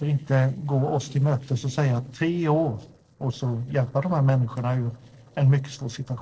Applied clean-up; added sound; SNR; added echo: neural separator model SepFormer DNS4.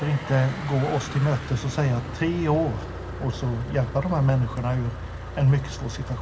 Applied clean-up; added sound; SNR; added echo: none; Motor vehicle (road); 10 dB; reverberation time 2.4 s.